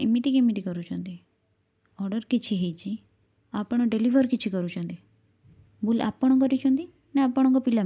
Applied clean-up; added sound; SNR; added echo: none; none; none; none.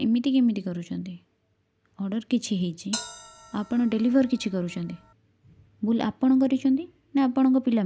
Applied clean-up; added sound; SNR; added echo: none; Bell; 16 dB; none.